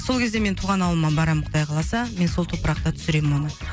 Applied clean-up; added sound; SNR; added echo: none; none; none; none.